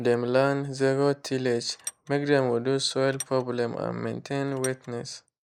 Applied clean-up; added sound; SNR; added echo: neural mask model Resemble Enhance denoiser.